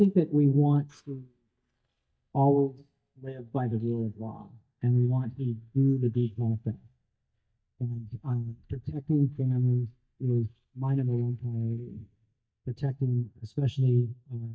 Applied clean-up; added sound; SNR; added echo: neural mask model DeepFilterNet 3.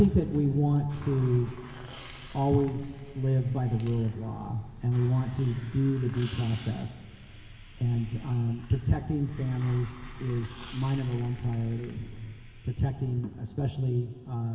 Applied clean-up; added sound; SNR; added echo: none; Hiss; 17 dB; reverberation time 3.0 s.